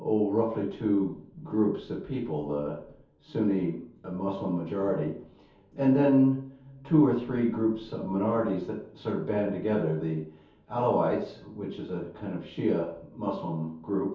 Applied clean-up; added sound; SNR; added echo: none; none; none; reverberation time 0.6 s.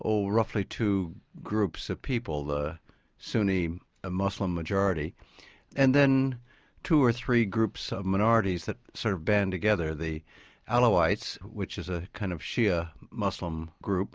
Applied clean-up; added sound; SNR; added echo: none; none; none; none.